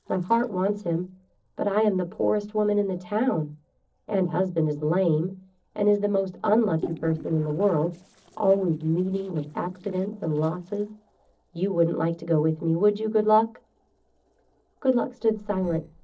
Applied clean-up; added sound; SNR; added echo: neural separator model SepFormer DNS4.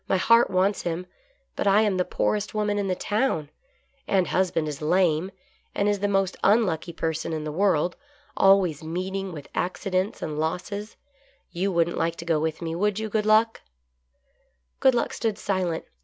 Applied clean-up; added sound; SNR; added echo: none; none; none; none.